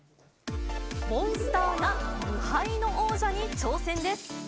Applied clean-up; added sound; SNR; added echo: none; none; none; none.